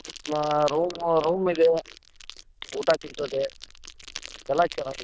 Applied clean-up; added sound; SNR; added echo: neural diffusion model UNIVERSE++.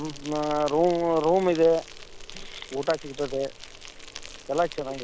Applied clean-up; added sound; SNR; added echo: none; Insect; 15 dB; none.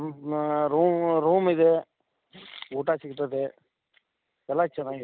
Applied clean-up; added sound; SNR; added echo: none; none; none; none.